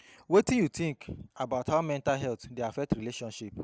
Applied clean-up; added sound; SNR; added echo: none; none; none; none.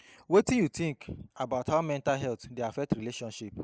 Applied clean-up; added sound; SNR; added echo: neural mask model Resemble Enhance denoiser.